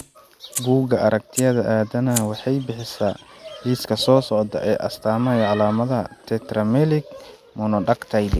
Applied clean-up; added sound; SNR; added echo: none; Fire; 18 dB; none.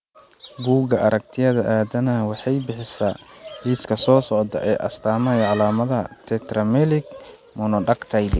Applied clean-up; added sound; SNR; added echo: none; none; none; none.